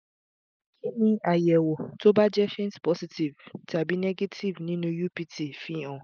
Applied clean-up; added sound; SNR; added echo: none; none; none; none.